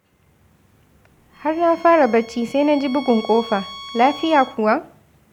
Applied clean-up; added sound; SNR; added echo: none; Bowed string instrument; 18 dB; none.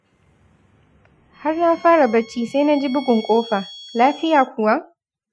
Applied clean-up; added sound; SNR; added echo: classical method Wiener filter.